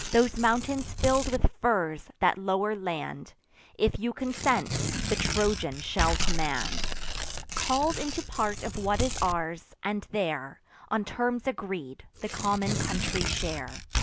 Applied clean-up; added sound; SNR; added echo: none; Tearing; 4 dB; none.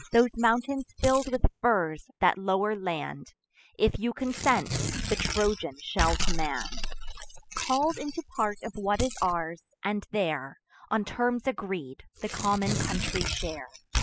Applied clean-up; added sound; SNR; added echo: classical method spectral subtraction.